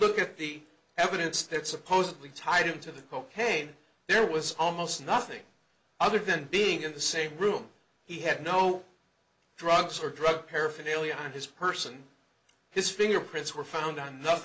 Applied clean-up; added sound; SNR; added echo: none; none; none; none.